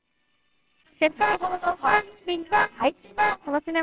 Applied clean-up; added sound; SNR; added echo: neural separator model SepFormer WHAMR!.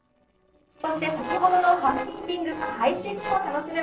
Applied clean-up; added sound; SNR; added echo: neural separator model SepFormer DNS4.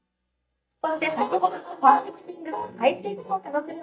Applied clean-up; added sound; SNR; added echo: neural mask model DeepFilterNet 3.